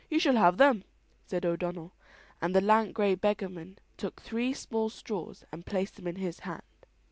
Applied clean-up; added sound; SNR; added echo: none; none; none; none.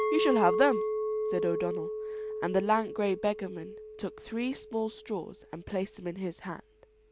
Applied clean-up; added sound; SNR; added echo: none; Chink, clink; 3 dB; none.